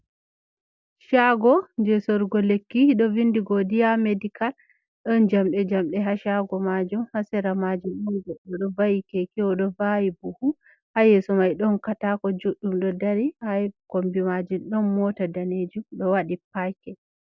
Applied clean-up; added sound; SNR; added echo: none; none; none; none.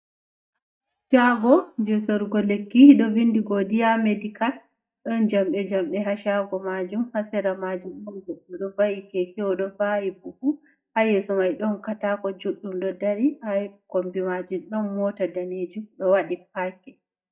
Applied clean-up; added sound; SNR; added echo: neural mask model DeepFilterNet 3.